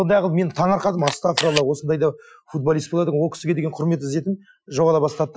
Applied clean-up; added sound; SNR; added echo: classical method Wiener filter.